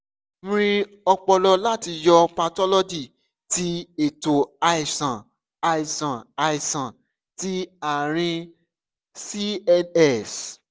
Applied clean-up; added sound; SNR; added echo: none; none; none; none.